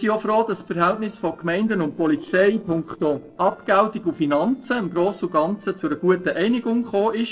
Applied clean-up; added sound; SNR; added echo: neural separator model SepFormer DNS4.